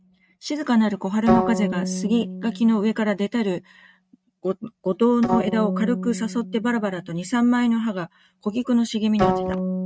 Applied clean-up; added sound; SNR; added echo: neural mask model RNNoise.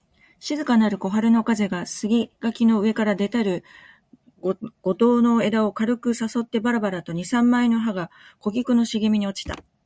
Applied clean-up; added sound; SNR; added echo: none; none; none; none.